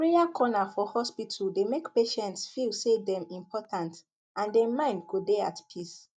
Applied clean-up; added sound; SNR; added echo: neural mask model DeepFilterNet 3.